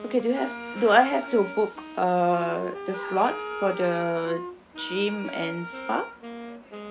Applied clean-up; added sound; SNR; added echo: none; Wind instrument, woodwind instrument + Wind instrument, woodwind instrument; 10 dB; none.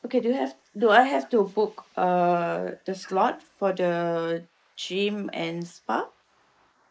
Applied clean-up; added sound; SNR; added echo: neural mask model Resemble Enhance denoiser.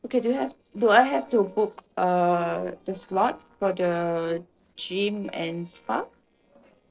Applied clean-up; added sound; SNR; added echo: neural separator model SepFormer DNS4.